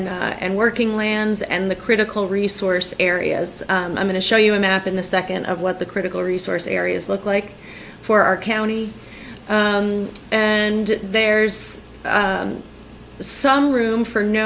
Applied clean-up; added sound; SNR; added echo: none; none; none; none.